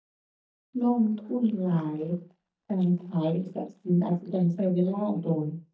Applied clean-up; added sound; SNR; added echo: neural mask model DeepFilterNet 3.